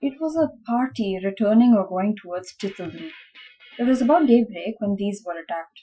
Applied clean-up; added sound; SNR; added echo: classical method Wiener filter.